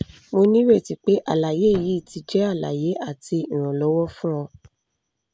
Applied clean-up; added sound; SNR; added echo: none; Thump, thud; 20 dB; none.